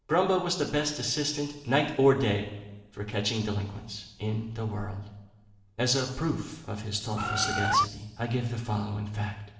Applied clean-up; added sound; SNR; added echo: none; Bird; -2 dB; reverberation time 1.2 s.